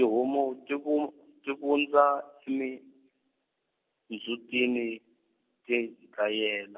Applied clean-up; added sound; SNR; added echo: none; none; none; none.